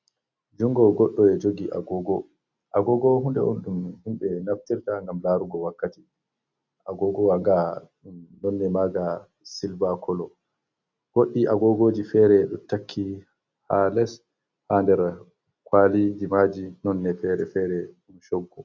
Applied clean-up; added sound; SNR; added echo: none; none; none; none.